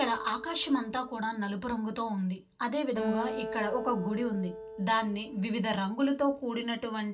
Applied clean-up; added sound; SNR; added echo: none; Acoustic guitar; 10 dB; reverberation time 0.2 s.